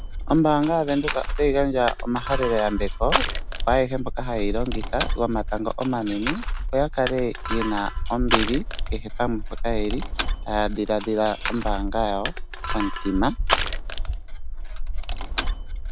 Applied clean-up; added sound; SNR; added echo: none; Crushing; 1 dB; none.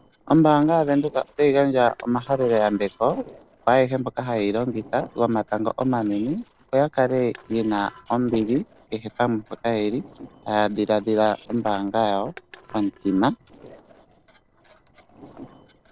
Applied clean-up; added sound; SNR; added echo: neural separator model SepFormer DNS4.